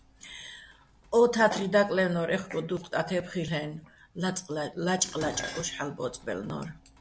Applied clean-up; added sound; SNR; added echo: none; Dishes, pots, and pans; 18 dB; none.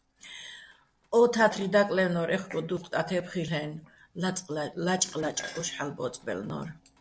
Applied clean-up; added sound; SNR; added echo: neural separator model SepFormer DNS4.